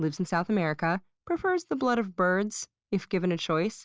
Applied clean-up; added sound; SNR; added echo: none; none; none; none.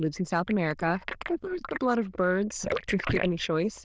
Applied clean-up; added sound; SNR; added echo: neural diffusion model UNIVERSE++.